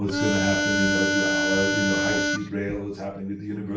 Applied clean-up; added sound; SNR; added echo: none; Harmonica; -4 dB; reverberation time 0.3 s.